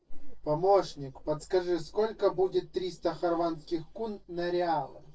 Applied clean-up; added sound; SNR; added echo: neural separator model SepFormer DNS4.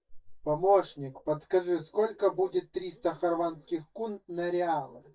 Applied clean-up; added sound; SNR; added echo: neural mask model DeepFilterNet 3.